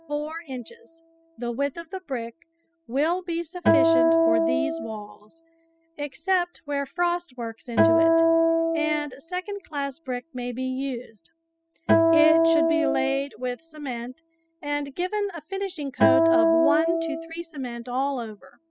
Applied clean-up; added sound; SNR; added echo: classical method spectral subtraction.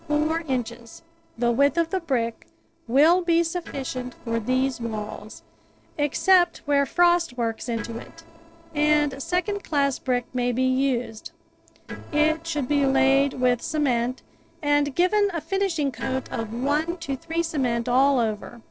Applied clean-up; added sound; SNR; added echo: neural separator model SepFormer DNS4.